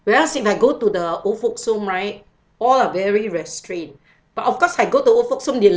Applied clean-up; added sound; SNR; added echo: none; none; none; none.